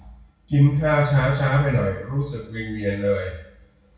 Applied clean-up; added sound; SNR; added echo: none; none; none; reverberation time 0.6 s.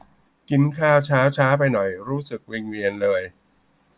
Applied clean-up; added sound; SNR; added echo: none; none; none; none.